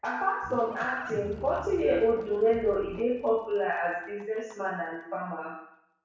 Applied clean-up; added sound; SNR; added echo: none; Livestock, farm animals, working animals; 18 dB; reverberation time 0.6 s.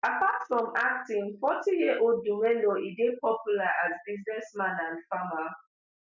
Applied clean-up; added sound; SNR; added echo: none; none; none; none.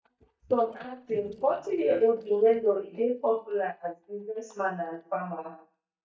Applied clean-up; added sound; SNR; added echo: neural mask model DeepFilterNet 3.